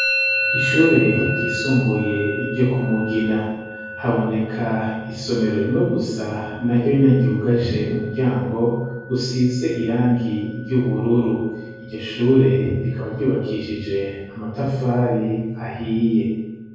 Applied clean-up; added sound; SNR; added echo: none; Musical instrument; 10 dB; reverberation time 1.3 s.